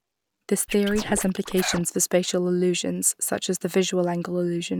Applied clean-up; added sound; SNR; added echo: none; Scratching (performance technique); 9 dB; none.